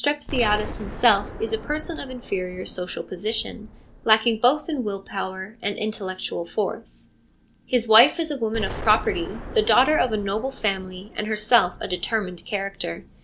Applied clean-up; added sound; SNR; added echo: none; Explosion; 14 dB; none.